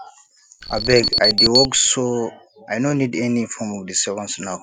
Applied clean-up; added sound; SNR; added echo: none; Alarm; -2 dB; none.